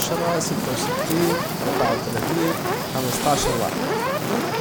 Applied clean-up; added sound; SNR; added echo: none; Fire; -2 dB; none.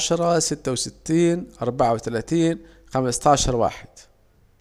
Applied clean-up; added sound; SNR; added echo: none; none; none; none.